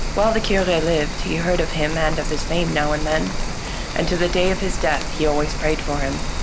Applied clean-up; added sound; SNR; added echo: none; Rain; 2 dB; none.